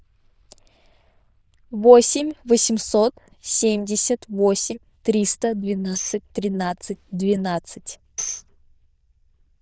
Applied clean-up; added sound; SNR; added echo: neural diffusion model UNIVERSE++.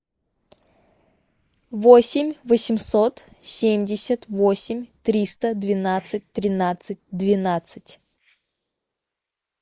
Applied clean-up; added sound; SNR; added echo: neural mask model Resemble Enhance denoiser.